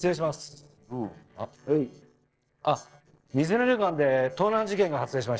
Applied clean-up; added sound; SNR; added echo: neural separator model SepFormer DNS4.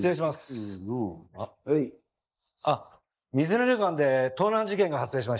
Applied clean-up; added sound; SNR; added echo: neural mask model Resemble Enhance denoiser.